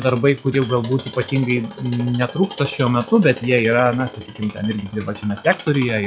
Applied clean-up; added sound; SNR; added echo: classical method log-MMSE.